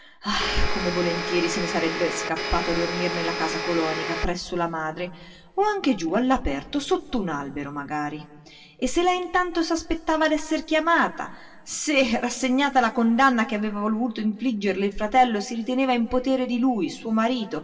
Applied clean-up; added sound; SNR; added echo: none; Domestic sounds, home sounds; 5 dB; reverberation time 1.9 s.